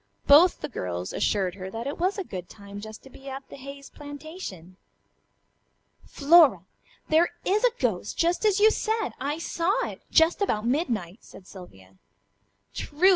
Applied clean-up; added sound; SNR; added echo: none; none; none; none.